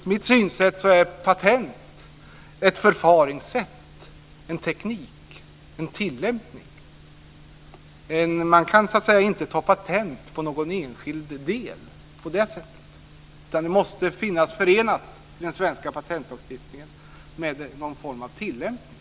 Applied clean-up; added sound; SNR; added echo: none; none; none; none.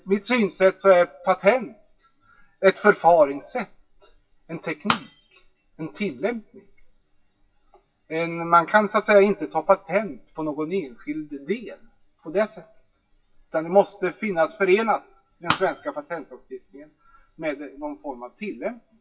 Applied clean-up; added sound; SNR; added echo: classical method WPE with log-MMSE.